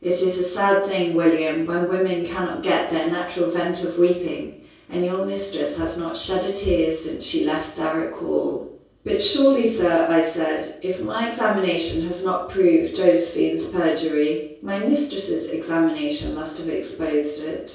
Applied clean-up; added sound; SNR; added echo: none; none; none; reverberation time 0.6 s.